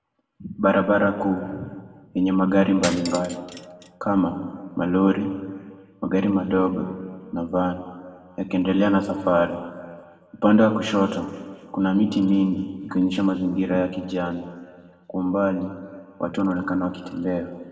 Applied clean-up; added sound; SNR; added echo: none; Cutlery, silverware; 12 dB; reverberation time 1.5 s.